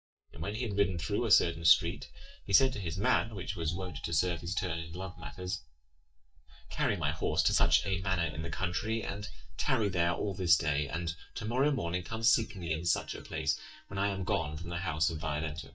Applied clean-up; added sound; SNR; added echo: neural mask model DeepFilterNet 3.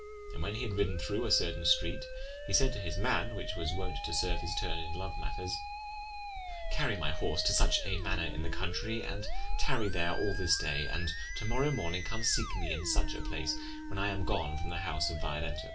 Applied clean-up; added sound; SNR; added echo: none; Musical instrument; 12 dB; reverberation time 0.2 s.